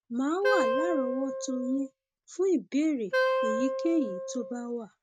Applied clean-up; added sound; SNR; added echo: neural mask model RNNoise.